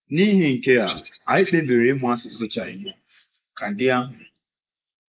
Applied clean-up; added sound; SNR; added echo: neural mask model Resemble Enhance denoiser.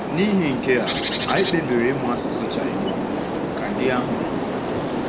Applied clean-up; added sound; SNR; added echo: none; Bird; 0 dB; none.